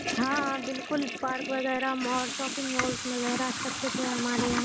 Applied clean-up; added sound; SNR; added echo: none; Toilet flush / Water tap, faucet; 2 dB; none.